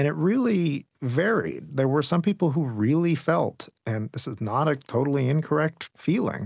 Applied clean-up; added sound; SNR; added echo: none; none; none; none.